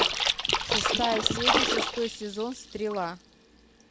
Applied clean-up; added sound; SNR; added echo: none; Splash, splatter; -5 dB; none.